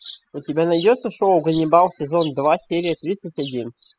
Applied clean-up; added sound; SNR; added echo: classical method spectral subtraction.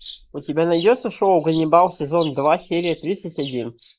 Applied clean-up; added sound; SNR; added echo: neural mask model Resemble Enhance denoiser.